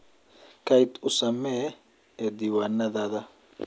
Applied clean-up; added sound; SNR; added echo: none; none; none; none.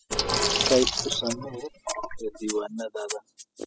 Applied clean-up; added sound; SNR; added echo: classical method spectral subtraction.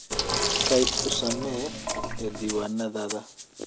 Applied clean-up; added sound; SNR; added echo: none; Rattle (instrument) + Sink (filling or washing); 0 dB; none.